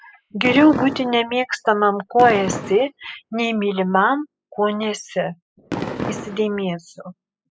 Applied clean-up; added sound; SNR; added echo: classical method spectral subtraction.